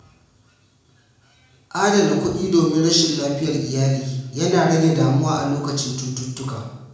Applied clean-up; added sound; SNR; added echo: none; none; none; reverberation time 0.9 s.